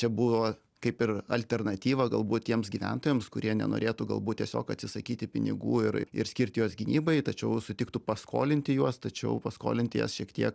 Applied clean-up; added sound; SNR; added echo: none; none; none; none.